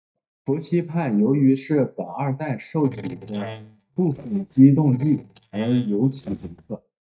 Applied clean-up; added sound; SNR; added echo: neural mask model DeepFilterNet 3.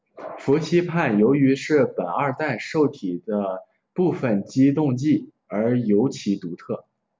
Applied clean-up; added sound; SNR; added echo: none; none; none; none.